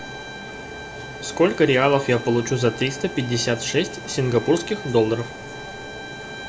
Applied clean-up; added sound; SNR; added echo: none; Bowed string instrument; 16 dB; none.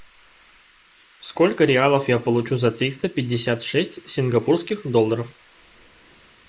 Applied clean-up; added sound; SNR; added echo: neural mask model Resemble Enhance denoiser.